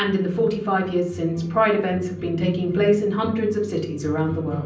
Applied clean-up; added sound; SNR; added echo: none; none; none; reverberation time 0.6 s.